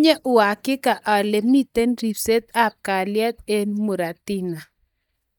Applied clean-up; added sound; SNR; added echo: neural mask model DeepFilterNet 3.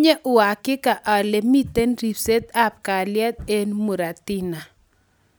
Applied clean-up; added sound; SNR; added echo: none; none; none; none.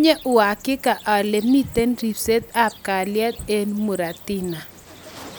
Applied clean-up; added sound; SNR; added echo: none; Cricket; 20 dB; none.